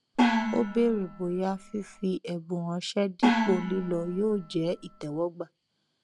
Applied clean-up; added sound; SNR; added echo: none; Gong; 0 dB; none.